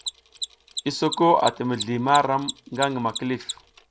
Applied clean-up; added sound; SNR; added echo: none; Mechanisms; 12 dB; none.